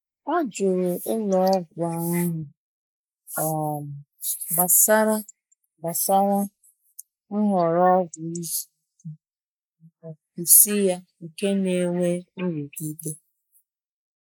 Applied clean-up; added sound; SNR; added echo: neural mask model Resemble Enhance denoiser.